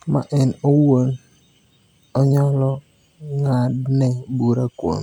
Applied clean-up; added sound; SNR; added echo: none; none; none; none.